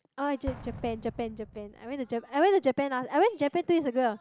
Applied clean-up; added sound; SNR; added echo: none; Explosion; 19 dB; none.